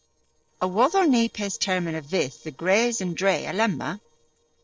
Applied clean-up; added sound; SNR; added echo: neural separator model SepFormer DNS4.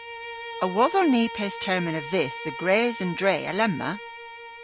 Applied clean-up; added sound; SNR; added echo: none; Bowed string instrument; 11 dB; none.